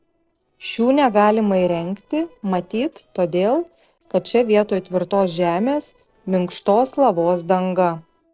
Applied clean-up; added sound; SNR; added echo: neural separator model SepFormer DNS4.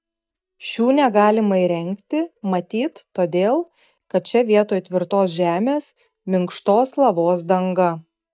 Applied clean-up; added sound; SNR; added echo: neural mask model DeepFilterNet 3.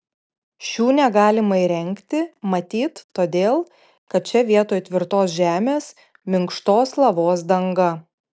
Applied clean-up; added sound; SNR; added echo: none; none; none; none.